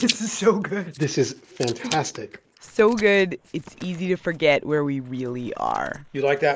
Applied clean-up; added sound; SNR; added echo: neural mask model Resemble Enhance denoiser.